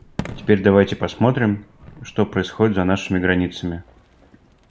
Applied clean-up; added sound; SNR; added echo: none; Fireworks; 19 dB; none.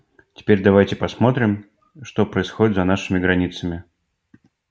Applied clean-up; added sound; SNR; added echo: none; none; none; none.